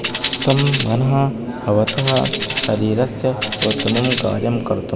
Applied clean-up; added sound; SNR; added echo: none; Tambourine; 7 dB; none.